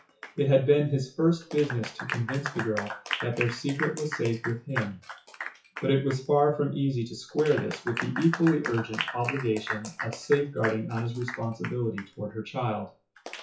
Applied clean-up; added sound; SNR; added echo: classical method WPE with log-MMSE.